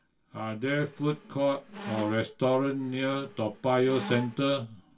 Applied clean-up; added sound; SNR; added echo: none; Squeak; 14 dB; reverberation time 0.2 s.